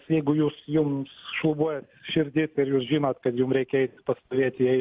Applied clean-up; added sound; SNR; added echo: none; none; none; none.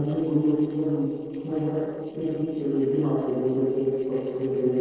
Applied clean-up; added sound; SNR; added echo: neural separator model SepFormer DNS4.